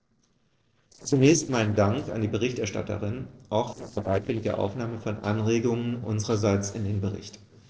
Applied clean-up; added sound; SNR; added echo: neural separator model SepFormer DNS4.